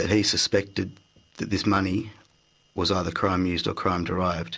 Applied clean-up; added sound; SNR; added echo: none; none; none; none.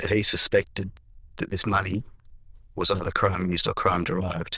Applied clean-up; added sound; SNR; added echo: neural diffusion model UNIVERSE++.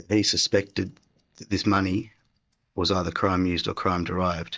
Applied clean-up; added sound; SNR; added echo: neural mask model DeepFilterNet 3.